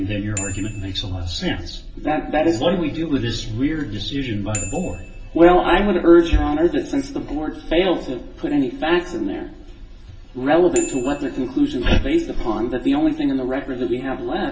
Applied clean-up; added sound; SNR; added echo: none; Bicycle bell; 18 dB; reverberation time 0.2 s.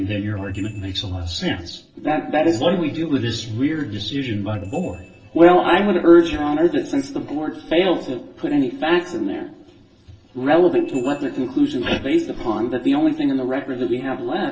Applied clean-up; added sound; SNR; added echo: neural separator model SepFormer DNS4.